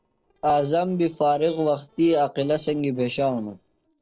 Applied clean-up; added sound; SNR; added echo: neural separator model SepFormer DNS4.